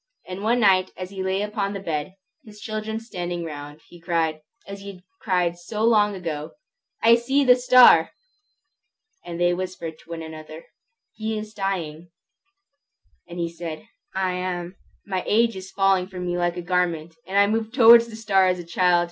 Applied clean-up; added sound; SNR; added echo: none; none; none; none.